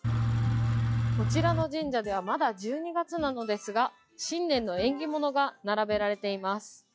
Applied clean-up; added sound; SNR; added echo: classical method log-MMSE.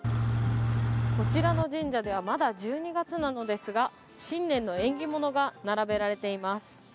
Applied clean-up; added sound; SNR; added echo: none; Engine / Truck; -4 dB; none.